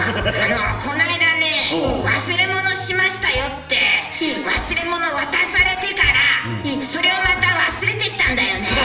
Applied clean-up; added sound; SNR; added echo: none; none; none; reverberation time 0.8 s.